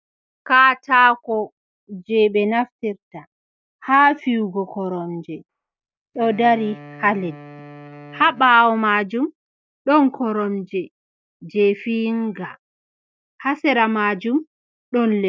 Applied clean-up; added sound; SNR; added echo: neural mask model RNNoise.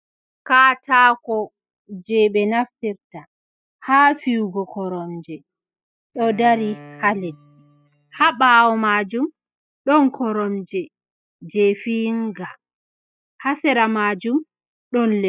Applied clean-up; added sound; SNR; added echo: classical method spectral subtraction.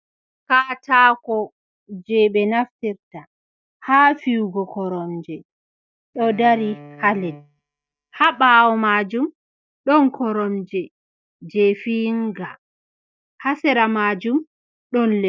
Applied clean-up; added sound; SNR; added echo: neural mask model DeepFilterNet 3.